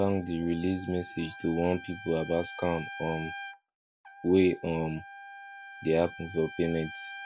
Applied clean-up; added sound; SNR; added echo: none; Trumpet; 14 dB; none.